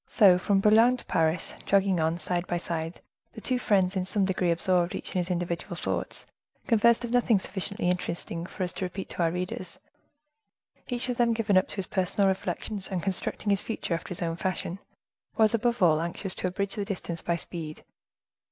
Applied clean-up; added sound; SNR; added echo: none; none; none; none.